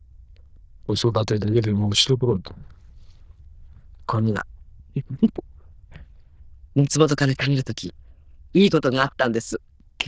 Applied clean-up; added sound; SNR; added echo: neural diffusion model UNIVERSE++.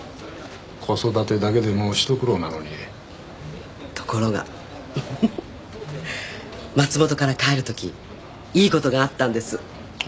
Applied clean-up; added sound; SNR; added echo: none; none; none; none.